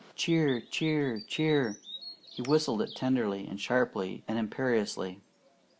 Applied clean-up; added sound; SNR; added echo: none; Bird vocalization, bird call, bird song; 19 dB; none.